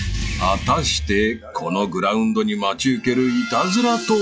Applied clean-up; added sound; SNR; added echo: classical method log-MMSE.